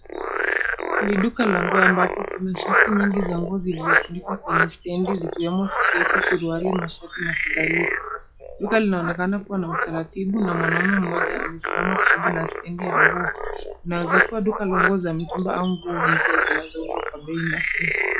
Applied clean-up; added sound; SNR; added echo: classical method log-MMSE.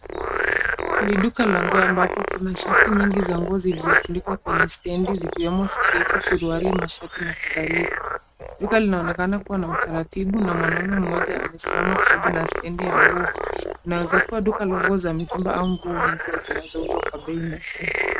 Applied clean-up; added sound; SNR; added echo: neural mask model RNNoise.